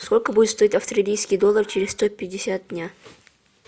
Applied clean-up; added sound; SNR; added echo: none; none; none; none.